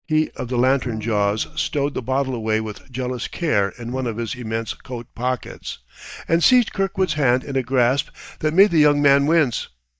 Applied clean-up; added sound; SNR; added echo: neural mask model DeepFilterNet 3.